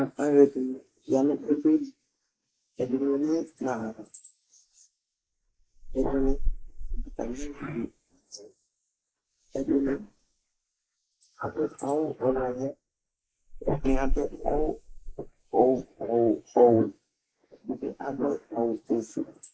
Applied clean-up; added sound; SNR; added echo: neural mask model Resemble Enhance denoiser.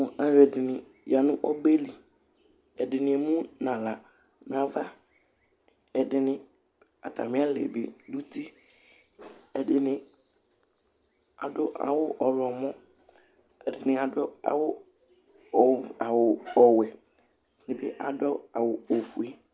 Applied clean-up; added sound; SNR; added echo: none; none; none; none.